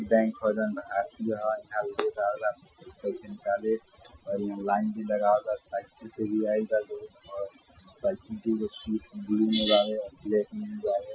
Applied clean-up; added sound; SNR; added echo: classical method Wiener filter.